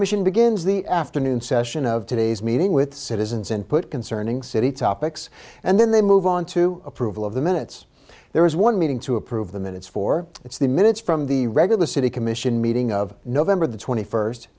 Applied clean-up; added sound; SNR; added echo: none; none; none; none.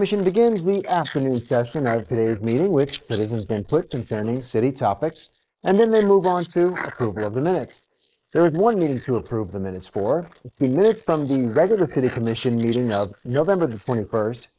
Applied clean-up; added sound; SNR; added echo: neural mask model Resemble Enhance denoiser.